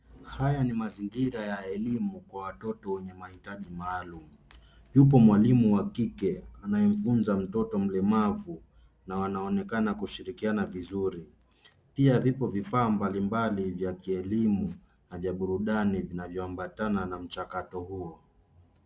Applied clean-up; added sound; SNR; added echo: none; none; none; none.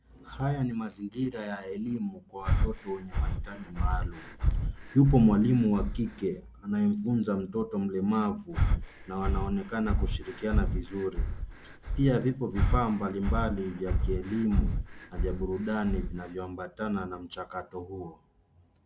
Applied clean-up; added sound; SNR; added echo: none; Breathing; 0 dB; none.